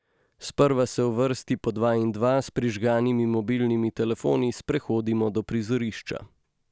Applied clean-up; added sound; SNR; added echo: none; none; none; none.